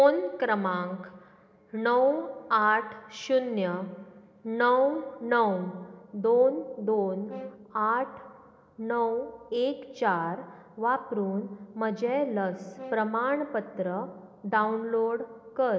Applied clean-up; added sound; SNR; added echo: none; Brass instrument; 19 dB; none.